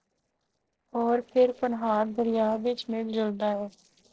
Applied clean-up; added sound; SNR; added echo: neural separator model SepFormer DNS4.